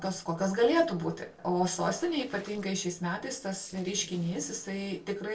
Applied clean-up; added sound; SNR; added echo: neural separator model SepFormer DNS4.